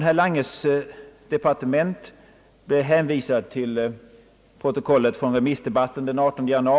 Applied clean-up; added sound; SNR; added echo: none; none; none; none.